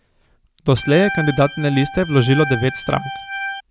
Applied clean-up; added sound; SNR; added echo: none; Organ; 9 dB; none.